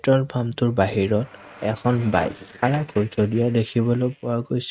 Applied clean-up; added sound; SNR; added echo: neural mask model RNNoise.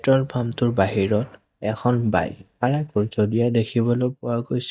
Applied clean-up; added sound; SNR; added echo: neural mask model DeepFilterNet 3.